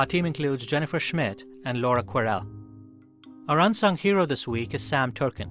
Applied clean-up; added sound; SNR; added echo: none; none; none; none.